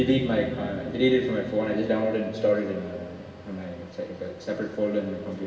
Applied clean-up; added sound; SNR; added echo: none; Piano; 15 dB; reverberation time 2.4 s.